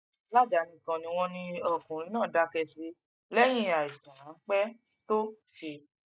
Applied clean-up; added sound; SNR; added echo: neural mask model DeepFilterNet 3.